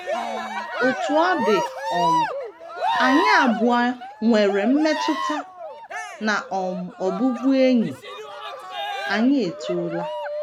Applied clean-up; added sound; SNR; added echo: none; Cheering; 4 dB; none.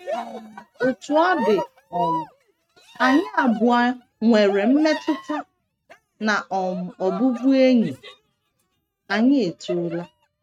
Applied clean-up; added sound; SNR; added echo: neural mask model RNNoise.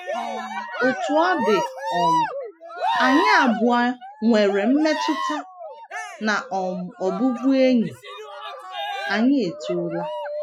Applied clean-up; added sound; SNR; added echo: classical method Wiener filter.